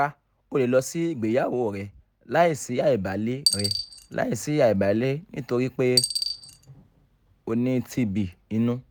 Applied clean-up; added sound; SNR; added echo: none; Coin (dropping); 6 dB; none.